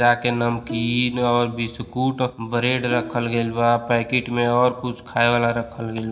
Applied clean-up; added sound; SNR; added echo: none; Bowed string instrument; 16 dB; reverberation time 0.4 s.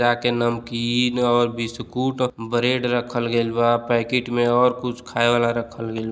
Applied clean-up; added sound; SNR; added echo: none; none; none; none.